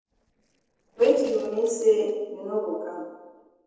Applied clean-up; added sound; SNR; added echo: neural separator model SepFormer DNS4.